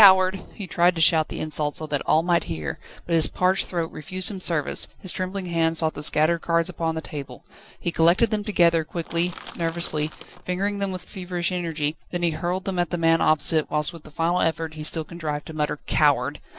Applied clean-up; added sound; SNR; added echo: neural separator model SepFormer DNS4.